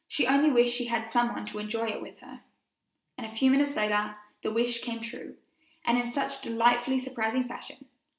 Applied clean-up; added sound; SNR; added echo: none; none; none; none.